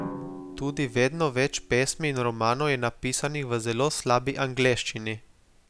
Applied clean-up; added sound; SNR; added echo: none; Drum; 18 dB; none.